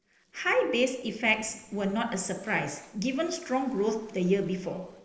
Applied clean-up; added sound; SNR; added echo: neural separator model SepFormer DNS4.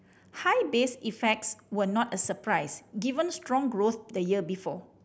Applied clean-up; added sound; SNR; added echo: none; none; none; none.